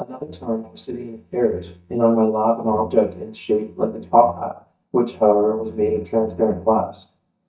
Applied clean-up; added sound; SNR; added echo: neural mask model DeepFilterNet 3.